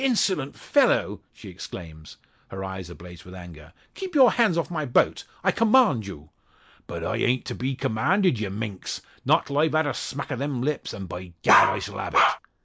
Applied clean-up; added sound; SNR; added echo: neural mask model Resemble Enhance denoiser.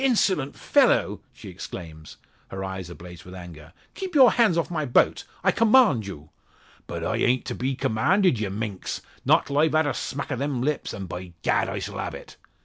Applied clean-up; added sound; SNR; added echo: none; none; none; none.